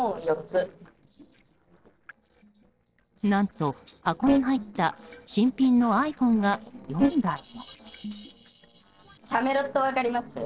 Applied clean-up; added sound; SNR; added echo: neural separator model SepFormer DNS4.